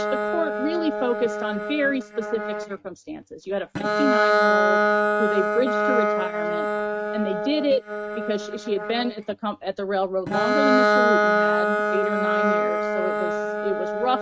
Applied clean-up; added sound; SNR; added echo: neural mask model RNNoise.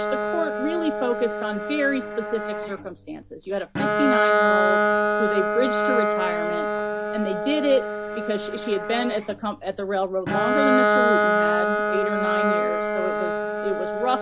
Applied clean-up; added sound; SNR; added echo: none; Bowed string instrument; -3 dB; none.